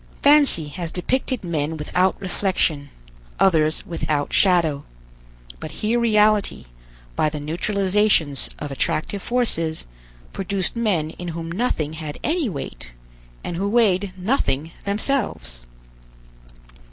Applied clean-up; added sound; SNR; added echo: none; none; none; none.